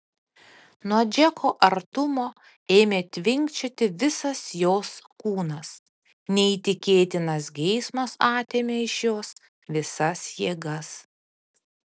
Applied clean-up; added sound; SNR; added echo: none; none; none; none.